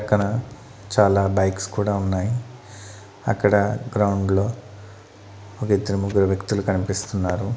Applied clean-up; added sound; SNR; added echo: none; none; none; none.